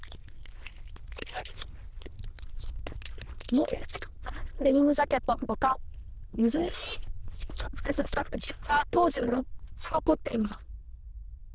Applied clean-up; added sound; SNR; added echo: neural diffusion model UNIVERSE++.